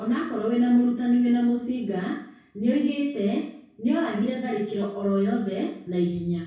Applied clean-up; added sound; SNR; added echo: none; none; none; reverberation time 0.6 s.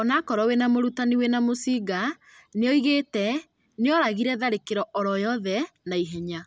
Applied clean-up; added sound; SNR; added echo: none; none; none; none.